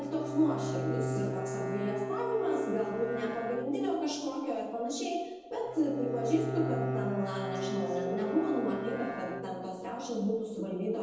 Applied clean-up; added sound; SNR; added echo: none; Bowed string instrument; 5 dB; reverberation time 1.1 s.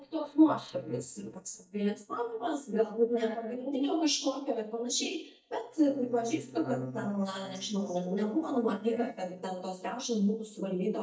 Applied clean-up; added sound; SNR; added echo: neural mask model DeepFilterNet 3.